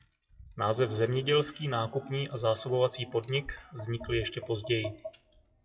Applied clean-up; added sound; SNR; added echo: classical method WPE with log-MMSE.